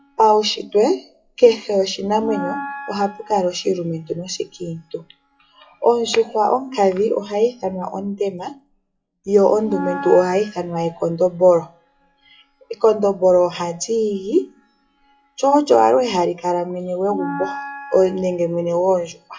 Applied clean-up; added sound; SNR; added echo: classical method WPE with log-MMSE.